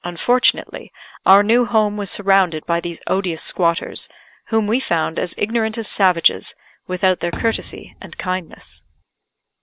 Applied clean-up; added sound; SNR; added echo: neural separator model SepFormer DNS4.